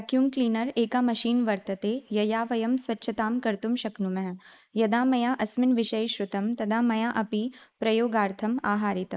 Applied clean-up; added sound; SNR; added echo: neural mask model Resemble Enhance denoiser.